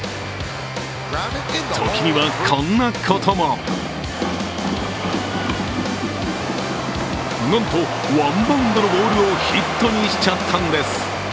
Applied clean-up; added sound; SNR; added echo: none; none; none; none.